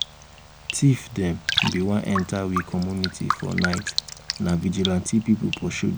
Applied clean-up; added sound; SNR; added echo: none; Raindrop; 7 dB; none.